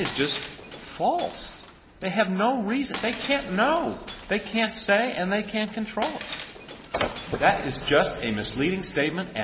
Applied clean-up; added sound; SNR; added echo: none; Shatter; 15 dB; none.